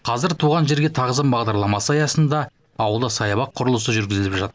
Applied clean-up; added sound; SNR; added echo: none; none; none; none.